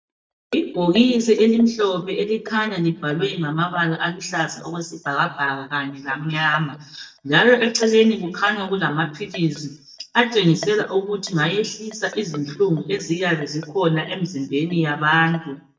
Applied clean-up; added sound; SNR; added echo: neural mask model DeepFilterNet 3.